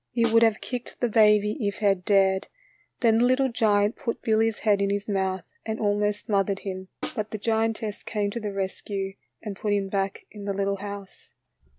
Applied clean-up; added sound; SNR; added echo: none; Snare drum; 13 dB; none.